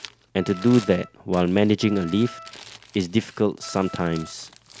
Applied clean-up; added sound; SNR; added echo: none; Crumpling, crinkling + Wind instrument, woodwind instrument; 18 dB; none.